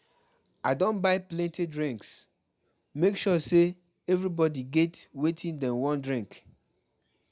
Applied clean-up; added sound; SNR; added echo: none; none; none; none.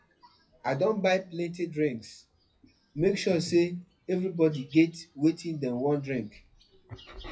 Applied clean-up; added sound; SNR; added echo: classical method WPE with log-MMSE.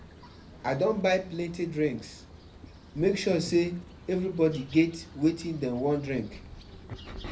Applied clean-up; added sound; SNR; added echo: none; Bird vocalization, bird call, bird song; 17 dB; reverberation time 0.3 s.